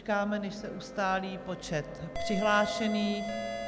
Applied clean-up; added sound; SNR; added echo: none; Wind instrument, woodwind instrument; 19 dB; none.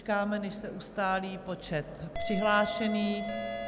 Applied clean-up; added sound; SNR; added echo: none; none; none; none.